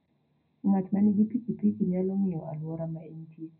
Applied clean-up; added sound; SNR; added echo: none; none; none; reverberation time 0.4 s.